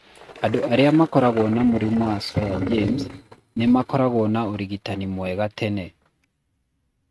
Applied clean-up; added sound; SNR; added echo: neural mask model RNNoise.